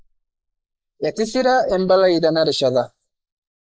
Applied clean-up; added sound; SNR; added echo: neural mask model Resemble Enhance denoiser.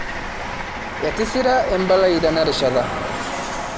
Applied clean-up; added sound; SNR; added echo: none; Train + Bird vocalization, bird call, bird song; 5 dB; none.